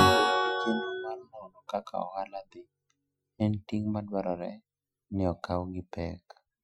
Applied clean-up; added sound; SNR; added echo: classical method Wiener filter.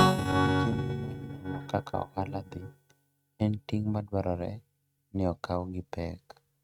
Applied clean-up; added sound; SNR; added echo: neural mask model RNNoise.